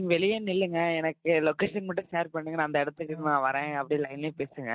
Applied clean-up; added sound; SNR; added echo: neural mask model DeepFilterNet 3.